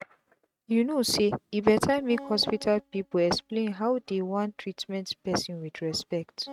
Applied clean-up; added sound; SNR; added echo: neural mask model RNNoise.